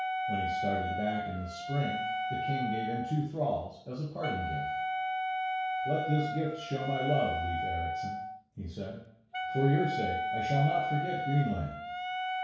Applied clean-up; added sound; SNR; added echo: none; Wind instrument, woodwind instrument; 1 dB; reverberation time 0.6 s.